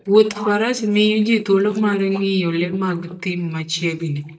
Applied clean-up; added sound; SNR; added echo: neural mask model DeepFilterNet 3.